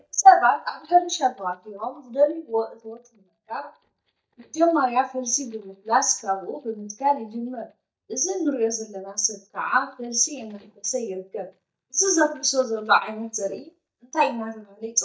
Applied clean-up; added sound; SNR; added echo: neural mask model DeepFilterNet 3.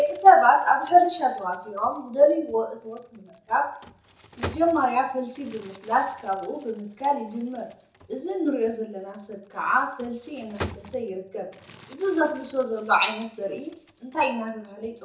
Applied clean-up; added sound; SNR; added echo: none; Crumpling, crinkling; 20 dB; reverberation time 0.6 s.